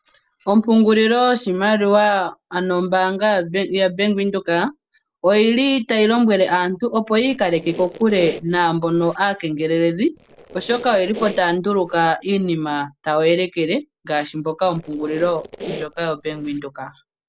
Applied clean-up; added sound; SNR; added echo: neural separator model SepFormer DNS4.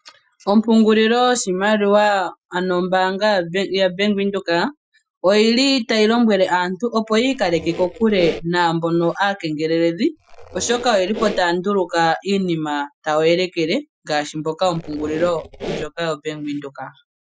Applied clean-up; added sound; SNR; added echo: classical method Wiener filter.